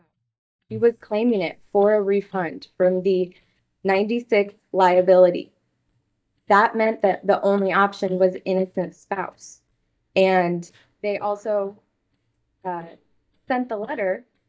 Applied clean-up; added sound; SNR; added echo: neural mask model DeepFilterNet 3.